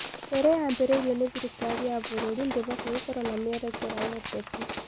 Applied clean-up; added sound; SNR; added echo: none; Gunshot, gunfire; 7 dB; none.